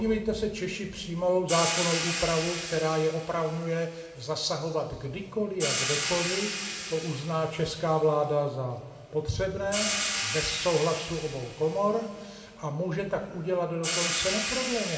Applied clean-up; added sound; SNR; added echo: none; Hi-hat; 5 dB; reverberation time 1.6 s.